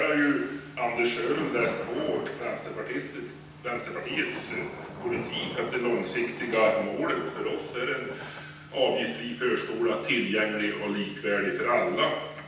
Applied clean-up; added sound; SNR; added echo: none; Thunder / Rain; 15 dB; reverberation time 0.9 s.